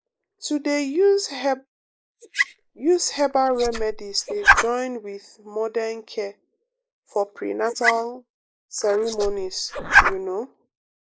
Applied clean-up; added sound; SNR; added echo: neural mask model Resemble Enhance denoiser.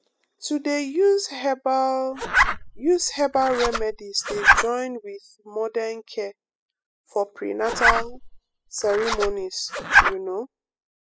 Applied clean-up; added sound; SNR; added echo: classical method spectral subtraction.